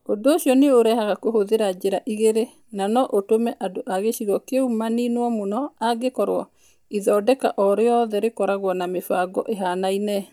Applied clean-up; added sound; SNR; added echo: none; none; none; none.